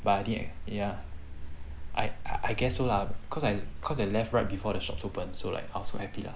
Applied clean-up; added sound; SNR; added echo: none; Walk, footsteps; 2 dB; none.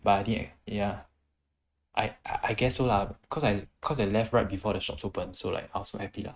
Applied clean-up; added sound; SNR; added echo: neural mask model RNNoise.